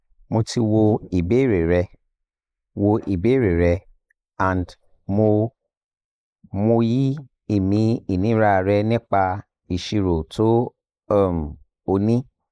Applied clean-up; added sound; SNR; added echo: neural mask model Resemble Enhance denoiser.